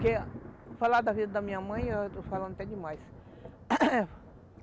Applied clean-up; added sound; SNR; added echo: none; Thunder; 11 dB; none.